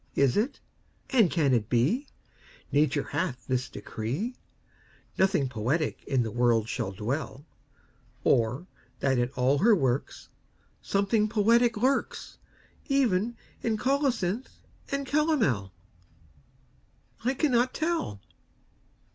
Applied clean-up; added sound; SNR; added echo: none; none; none; none.